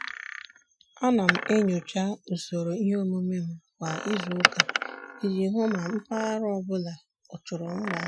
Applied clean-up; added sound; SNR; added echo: classical method Wiener filter.